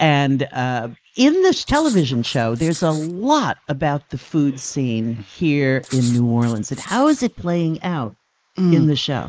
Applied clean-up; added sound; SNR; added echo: neural mask model Resemble Enhance denoiser.